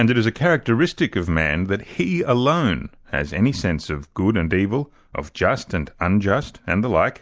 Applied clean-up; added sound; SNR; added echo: none; none; none; none.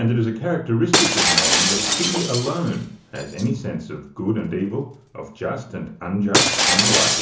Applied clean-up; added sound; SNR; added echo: none; Shatter; -2 dB; reverberation time 0.8 s.